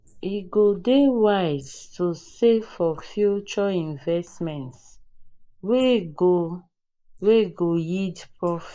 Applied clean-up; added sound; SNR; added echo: neural mask model Resemble Enhance denoiser.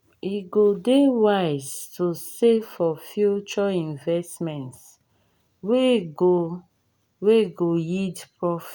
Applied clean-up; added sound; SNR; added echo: none; none; none; none.